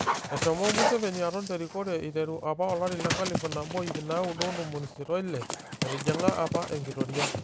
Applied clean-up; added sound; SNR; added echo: none; Dog; 2 dB; none.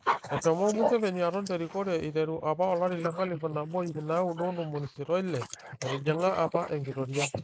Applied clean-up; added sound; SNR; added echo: neural mask model Resemble Enhance denoiser.